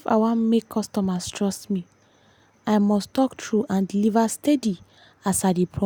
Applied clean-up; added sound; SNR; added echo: none; none; none; none.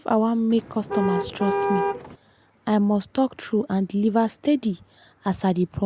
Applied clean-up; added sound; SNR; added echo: none; Car; 2 dB; none.